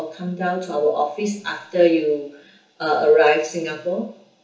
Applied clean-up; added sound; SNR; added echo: none; none; none; reverberation time 0.7 s.